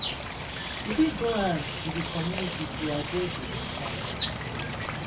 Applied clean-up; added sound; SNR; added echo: none; Water / Bird; 1 dB; reverberation time 0.1 s.